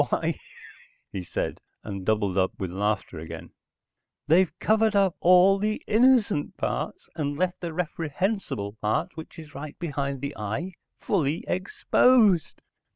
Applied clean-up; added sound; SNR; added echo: none; Whoosh, swoosh, swish; 12 dB; none.